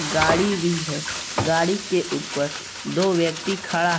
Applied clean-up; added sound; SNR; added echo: none; Frying (food); 6 dB; none.